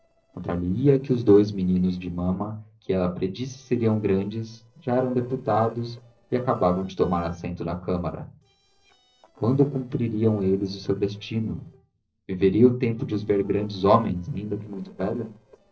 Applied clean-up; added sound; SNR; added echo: neural separator model SepFormer DNS4.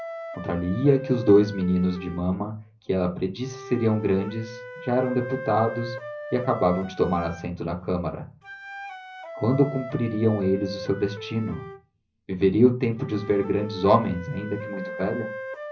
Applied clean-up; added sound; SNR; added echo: none; Wind instrument, woodwind instrument; 13 dB; reverberation time 0.5 s.